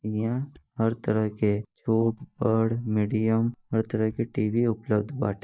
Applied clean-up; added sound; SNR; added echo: neural mask model DeepFilterNet 3.